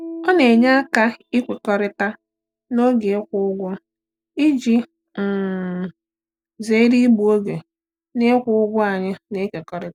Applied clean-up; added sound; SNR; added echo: neural mask model DeepFilterNet 3.